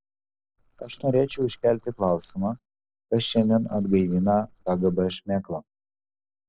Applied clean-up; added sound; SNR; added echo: neural separator model SepFormer DNS4.